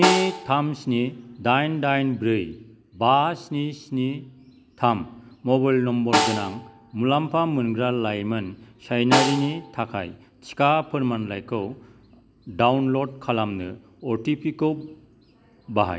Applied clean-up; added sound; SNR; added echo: none; Snare drum; 5 dB; none.